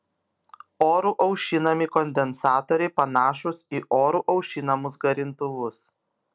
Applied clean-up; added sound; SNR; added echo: none; none; none; none.